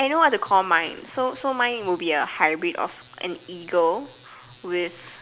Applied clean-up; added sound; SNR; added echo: none; none; none; none.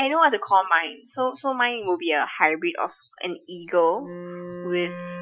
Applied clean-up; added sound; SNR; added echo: classical method Wiener filter.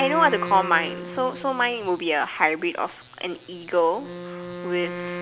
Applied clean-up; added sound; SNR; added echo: none; Wind instrument, woodwind instrument; 11 dB; none.